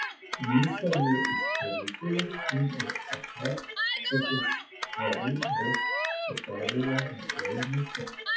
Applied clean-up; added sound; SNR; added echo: classical method WPE with log-MMSE.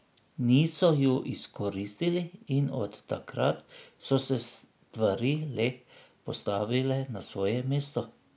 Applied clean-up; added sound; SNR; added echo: none; none; none; none.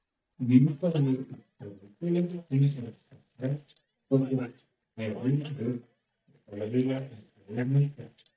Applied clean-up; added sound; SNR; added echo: neural mask model DeepFilterNet 3.